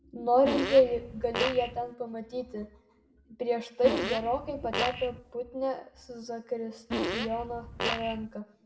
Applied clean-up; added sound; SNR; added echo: none; Fart; 4 dB; reverberation time 0.7 s.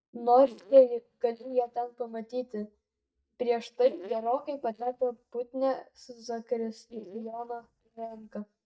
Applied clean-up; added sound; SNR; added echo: neural mask model DeepFilterNet 3.